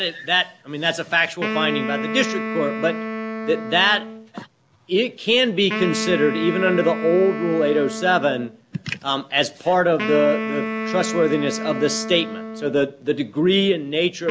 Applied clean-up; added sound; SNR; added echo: none; Wind instrument, woodwind instrument; 8 dB; none.